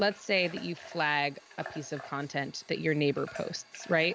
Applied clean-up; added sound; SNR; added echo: none; Water tap, faucet / Water; 17 dB; none.